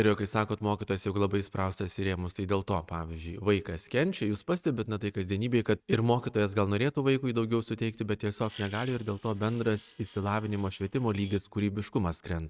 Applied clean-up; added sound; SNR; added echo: neural mask model RNNoise.